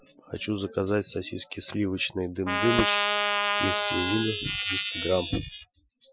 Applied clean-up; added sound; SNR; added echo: classical method Wiener filter.